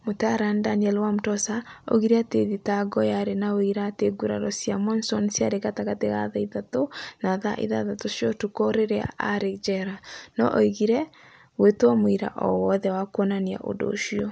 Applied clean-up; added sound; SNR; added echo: none; none; none; none.